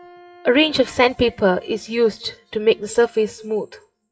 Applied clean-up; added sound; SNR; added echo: classical method WPE with log-MMSE.